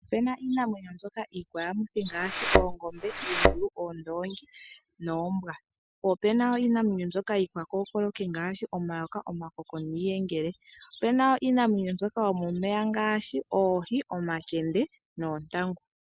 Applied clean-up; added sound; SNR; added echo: none; Thump, thud; -2 dB; none.